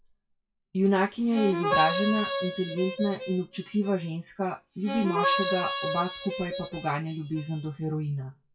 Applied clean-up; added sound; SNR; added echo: classical method WPE with log-MMSE.